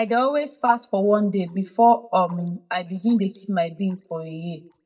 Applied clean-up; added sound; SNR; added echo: neural mask model DeepFilterNet 3.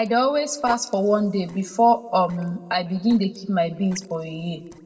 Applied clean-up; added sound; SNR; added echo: neural separator model SepFormer DNS4.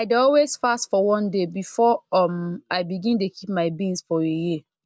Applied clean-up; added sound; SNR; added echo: none; none; none; none.